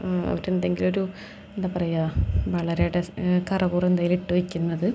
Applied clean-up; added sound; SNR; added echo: none; none; none; none.